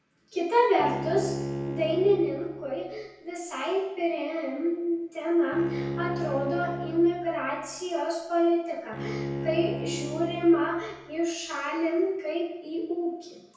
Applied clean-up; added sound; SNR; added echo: none; Bowed string instrument; 8 dB; reverberation time 0.9 s.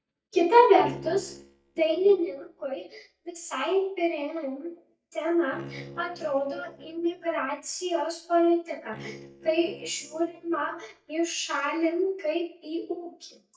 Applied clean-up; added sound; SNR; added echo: neural mask model DeepFilterNet 3.